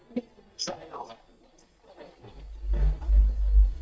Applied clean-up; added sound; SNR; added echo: neural mask model DeepFilterNet 3.